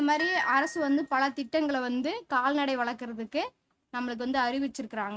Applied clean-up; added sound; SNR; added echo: neural mask model RNNoise.